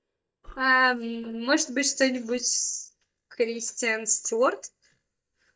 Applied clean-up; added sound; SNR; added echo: neural mask model DeepFilterNet 3.